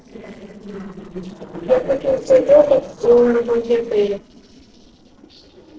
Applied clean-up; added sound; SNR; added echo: neural separator model SepFormer DNS4.